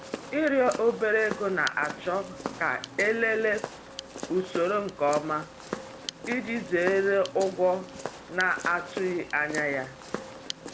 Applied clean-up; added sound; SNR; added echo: none; Walk, footsteps; 11 dB; none.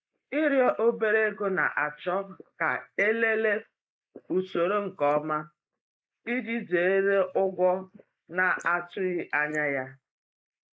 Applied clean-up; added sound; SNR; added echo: neural mask model Resemble Enhance denoiser.